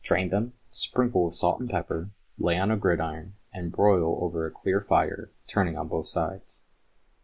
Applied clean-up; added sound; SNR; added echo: neural mask model Resemble Enhance denoiser.